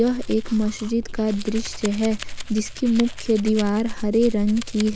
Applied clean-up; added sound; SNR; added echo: none; Domestic sounds, home sounds; 8 dB; none.